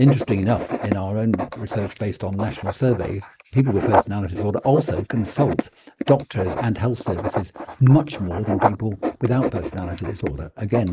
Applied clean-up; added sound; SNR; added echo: neural mask model Resemble Enhance denoiser.